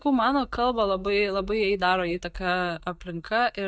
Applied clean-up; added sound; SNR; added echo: neural mask model DeepFilterNet 3.